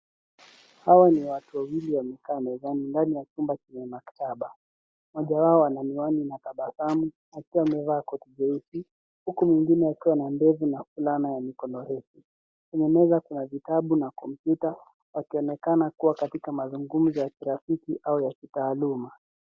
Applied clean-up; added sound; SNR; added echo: none; none; none; none.